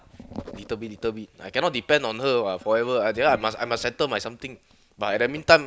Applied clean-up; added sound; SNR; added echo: none; none; none; none.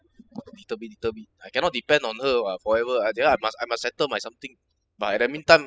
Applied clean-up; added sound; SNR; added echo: classical method spectral subtraction.